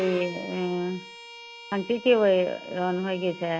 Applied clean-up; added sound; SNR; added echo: none; Bowed string instrument; 16 dB; none.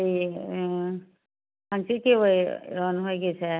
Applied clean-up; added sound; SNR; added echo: none; none; none; none.